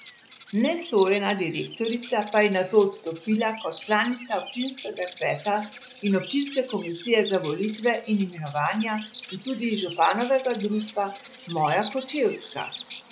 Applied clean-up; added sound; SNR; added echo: none; Bird vocalization, bird call, bird song; 10 dB; none.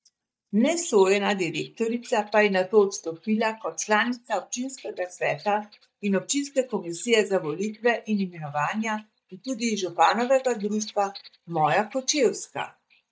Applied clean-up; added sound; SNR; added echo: neural mask model DeepFilterNet 3.